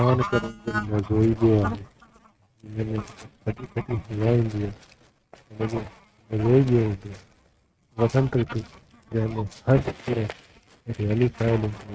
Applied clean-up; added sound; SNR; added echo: neural mask model RNNoise.